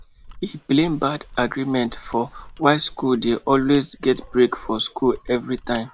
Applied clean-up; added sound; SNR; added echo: none; Mechanisms; 20 dB; none.